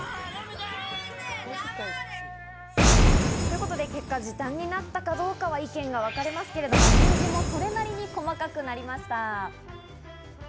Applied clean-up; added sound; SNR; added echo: none; Boom; -5 dB; none.